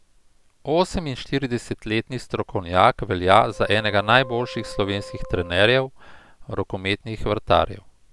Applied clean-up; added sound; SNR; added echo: none; Wind instrument, woodwind instrument; 18 dB; none.